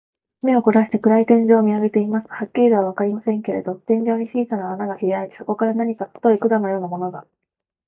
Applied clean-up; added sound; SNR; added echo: neural mask model DeepFilterNet 3.